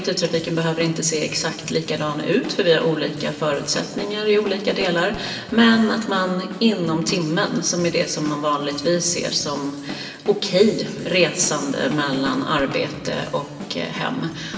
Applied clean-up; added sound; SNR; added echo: none; Drum kit; 15 dB; reverberation time 2.6 s.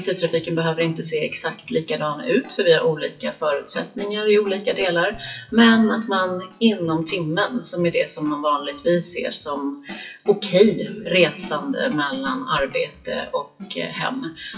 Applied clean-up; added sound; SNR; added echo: classical method WPE with log-MMSE.